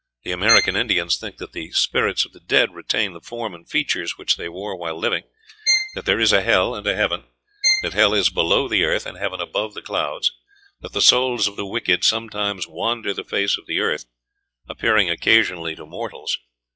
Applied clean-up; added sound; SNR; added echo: classical method log-MMSE.